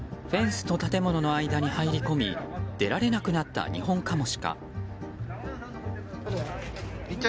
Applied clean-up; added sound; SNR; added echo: none; none; none; none.